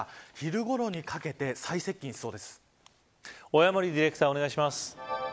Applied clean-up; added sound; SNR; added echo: none; none; none; none.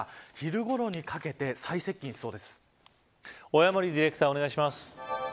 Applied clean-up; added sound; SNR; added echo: none; Tambourine; 20 dB; none.